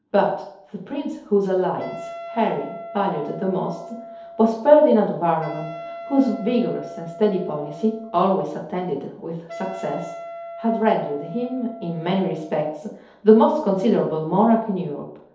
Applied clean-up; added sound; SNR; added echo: none; Wind instrument, woodwind instrument; 14 dB; reverberation time 2.2 s.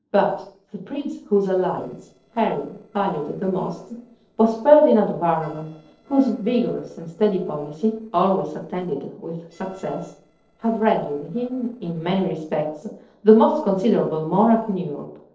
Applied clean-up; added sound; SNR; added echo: neural separator model SepFormer DNS4.